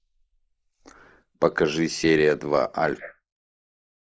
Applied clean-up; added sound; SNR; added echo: neural mask model Resemble Enhance denoiser.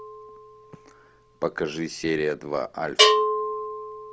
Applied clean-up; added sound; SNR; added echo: none; Bell; -4 dB; none.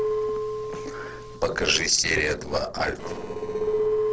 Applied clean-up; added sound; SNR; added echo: neural separator model SepFormer DNS4.